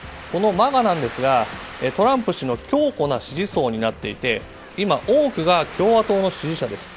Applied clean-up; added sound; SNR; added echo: none; Ocean; 17 dB; none.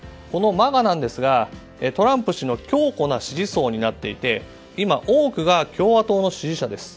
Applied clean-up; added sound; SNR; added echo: none; none; none; none.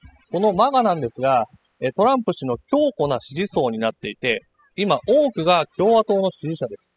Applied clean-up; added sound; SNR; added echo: classical method spectral subtraction.